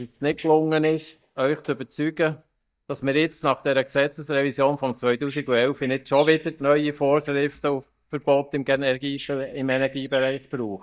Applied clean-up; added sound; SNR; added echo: neural mask model DeepFilterNet 3.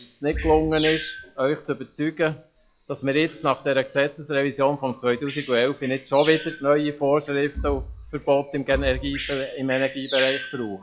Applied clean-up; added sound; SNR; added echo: classical method log-MMSE.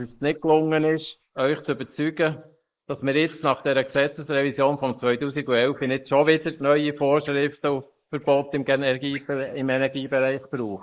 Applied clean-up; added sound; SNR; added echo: neural mask model Resemble Enhance denoiser.